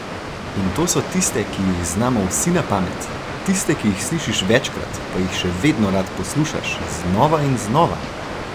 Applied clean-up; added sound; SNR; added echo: none; Water; 8 dB; none.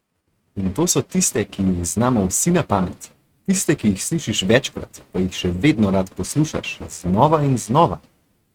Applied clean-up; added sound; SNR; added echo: neural mask model RNNoise.